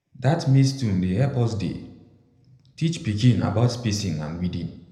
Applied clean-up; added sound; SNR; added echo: none; none; none; reverberation time 0.7 s.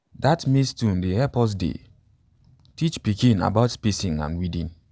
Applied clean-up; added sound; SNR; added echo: none; none; none; none.